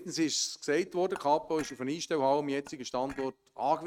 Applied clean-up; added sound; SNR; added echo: neural mask model RNNoise.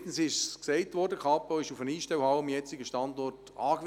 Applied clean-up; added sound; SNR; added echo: none; none; none; none.